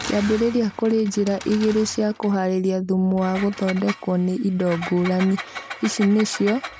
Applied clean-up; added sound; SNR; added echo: none; Engine; 14 dB; none.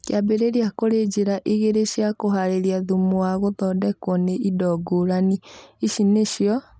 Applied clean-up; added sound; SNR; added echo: none; none; none; none.